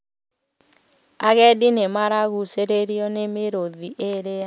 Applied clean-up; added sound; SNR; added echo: none; none; none; none.